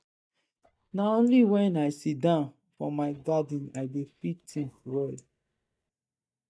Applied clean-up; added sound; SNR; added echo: neural mask model DeepFilterNet 3.